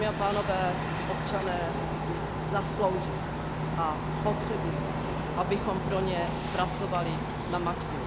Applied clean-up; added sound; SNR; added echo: none; Cricket; -2 dB; none.